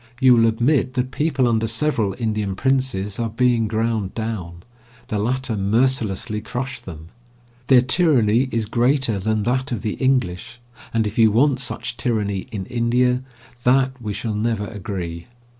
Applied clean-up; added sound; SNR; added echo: none; none; none; none.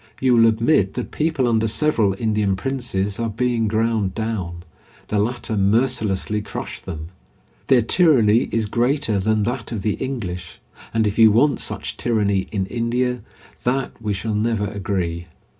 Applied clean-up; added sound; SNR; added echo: none; none; none; reverberation time 0.3 s.